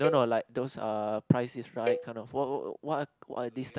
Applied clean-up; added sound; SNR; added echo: none; Cowbell; 7 dB; none.